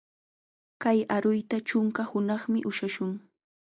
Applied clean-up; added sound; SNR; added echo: none; none; none; none.